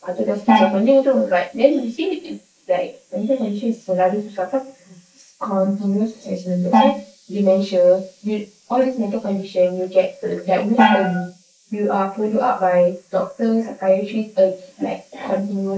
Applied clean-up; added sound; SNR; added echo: neural mask model Resemble Enhance denoiser.